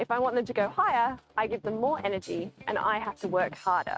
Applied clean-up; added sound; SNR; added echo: neural mask model RNNoise.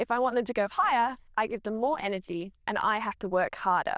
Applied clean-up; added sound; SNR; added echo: neural diffusion model UNIVERSE++.